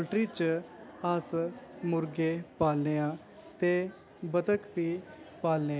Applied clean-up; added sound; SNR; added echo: none; none; none; none.